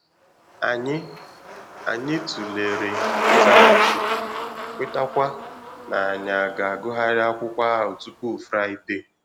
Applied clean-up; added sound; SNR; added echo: none; Bicycle; -2 dB; none.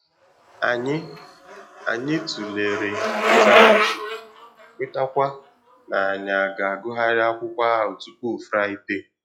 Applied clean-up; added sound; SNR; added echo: classical method log-MMSE.